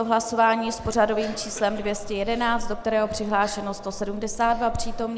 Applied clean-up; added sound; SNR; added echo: none; Breathing; 10 dB; none.